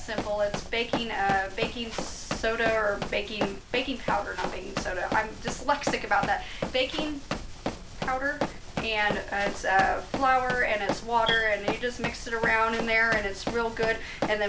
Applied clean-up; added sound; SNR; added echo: none; Run; 6 dB; none.